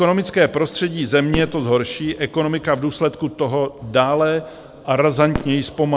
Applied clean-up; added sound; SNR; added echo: none; Fireworks; 17 dB; none.